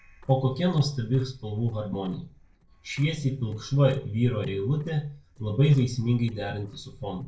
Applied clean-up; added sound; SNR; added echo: neural separator model SepFormer DNS4.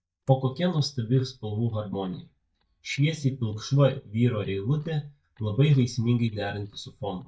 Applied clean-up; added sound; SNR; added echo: neural mask model DeepFilterNet 3.